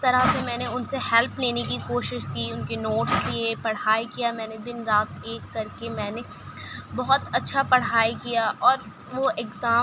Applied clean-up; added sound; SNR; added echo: none; none; none; none.